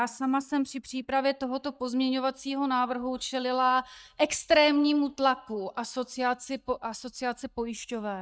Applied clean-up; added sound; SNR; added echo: neural mask model DeepFilterNet 3.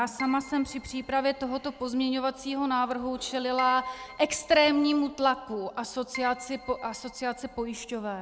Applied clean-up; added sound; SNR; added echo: none; Keyboard (musical); 18 dB; none.